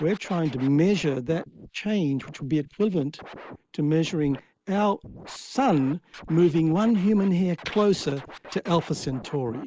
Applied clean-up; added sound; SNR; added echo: neural mask model Resemble Enhance denoiser.